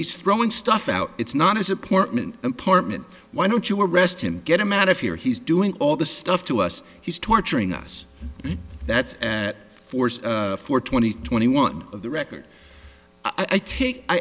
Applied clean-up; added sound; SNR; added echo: none; none; none; none.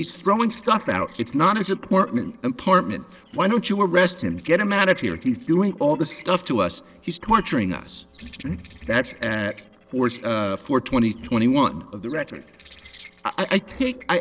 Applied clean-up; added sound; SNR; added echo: neural separator model SepFormer DNS4.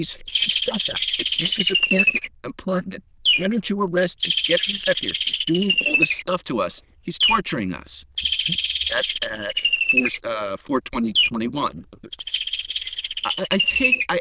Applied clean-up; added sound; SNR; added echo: neural diffusion model UNIVERSE++.